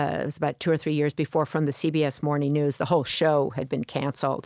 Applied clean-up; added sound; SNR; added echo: none; none; none; none.